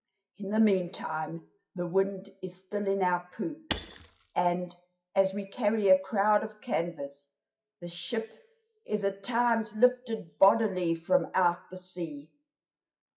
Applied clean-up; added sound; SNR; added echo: classical method WPE with log-MMSE.